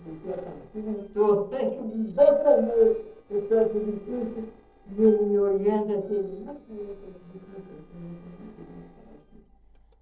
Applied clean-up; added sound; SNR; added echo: neural separator model SepFormer DNS4.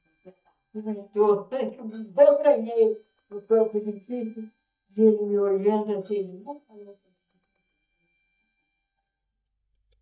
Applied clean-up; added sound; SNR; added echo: neural mask model DeepFilterNet 3.